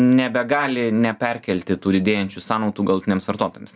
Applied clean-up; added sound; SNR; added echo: none; none; none; none.